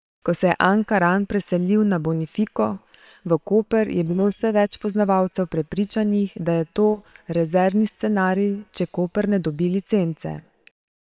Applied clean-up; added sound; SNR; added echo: neural separator model SepFormer WHAM!.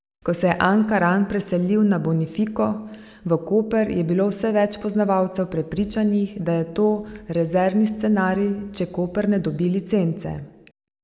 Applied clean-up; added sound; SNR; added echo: none; none; none; none.